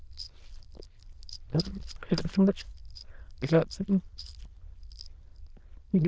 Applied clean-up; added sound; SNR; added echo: neural diffusion model UNIVERSE++.